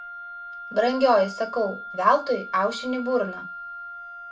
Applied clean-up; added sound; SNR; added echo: none; Wind instrument, woodwind instrument; 12 dB; reverberation time 0.2 s.